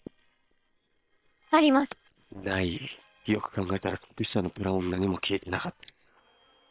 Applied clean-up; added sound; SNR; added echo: neural separator model SepFormer WHAM!.